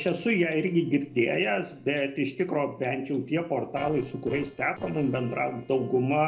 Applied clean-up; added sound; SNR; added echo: neural separator model SepFormer DNS4.